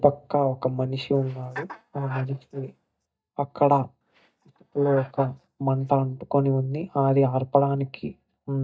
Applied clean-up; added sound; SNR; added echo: neural mask model DeepFilterNet 3.